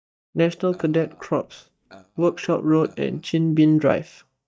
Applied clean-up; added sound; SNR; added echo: neural mask model DeepFilterNet 3.